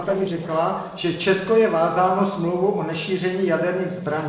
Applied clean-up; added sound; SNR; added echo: neural separator model SepFormer DNS4.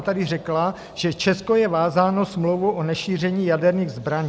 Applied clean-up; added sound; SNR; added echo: none; none; none; none.